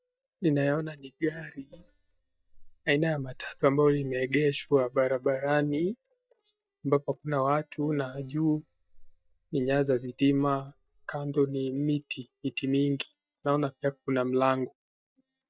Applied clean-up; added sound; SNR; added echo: neural mask model DeepFilterNet 3.